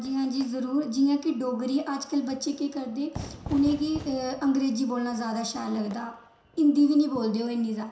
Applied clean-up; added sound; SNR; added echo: none; Fire / Fireworks; 19 dB; reverberation time 0.7 s.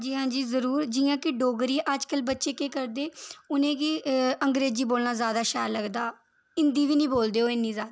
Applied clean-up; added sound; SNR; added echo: none; none; none; none.